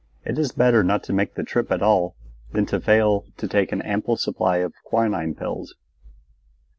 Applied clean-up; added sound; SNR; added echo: none; none; none; none.